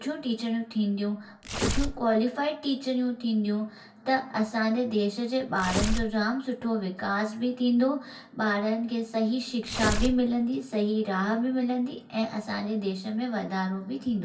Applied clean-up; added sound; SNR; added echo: none; Tearing; 3 dB; reverberation time 0.3 s.